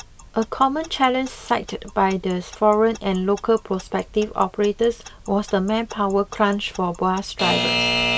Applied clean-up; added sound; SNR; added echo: none; Alarm / Clock; 8 dB; none.